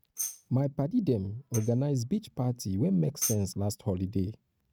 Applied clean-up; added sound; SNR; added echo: neural mask model RNNoise.